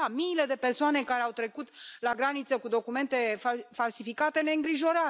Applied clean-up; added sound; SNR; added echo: none; none; none; none.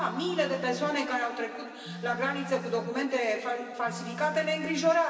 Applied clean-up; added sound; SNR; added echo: none; Telephone; 13 dB; reverberation time 2.6 s.